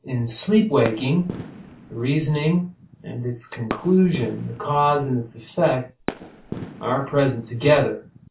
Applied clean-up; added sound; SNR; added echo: none; Fireworks; 14 dB; reverberation time 0.2 s.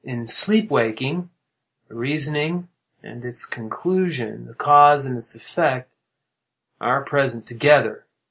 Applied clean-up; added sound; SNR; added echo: none; none; none; none.